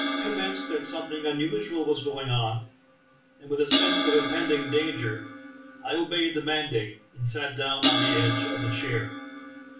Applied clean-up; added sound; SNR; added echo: none; Crash cymbal; -1 dB; reverberation time 0.3 s.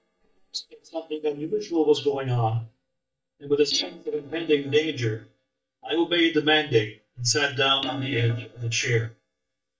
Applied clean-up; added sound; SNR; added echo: neural mask model DeepFilterNet 3.